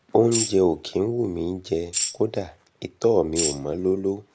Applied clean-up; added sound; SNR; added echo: none; Tambourine; 5 dB; none.